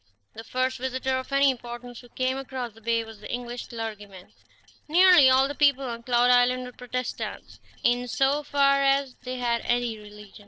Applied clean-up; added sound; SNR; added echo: neural separator model SepFormer DNS4.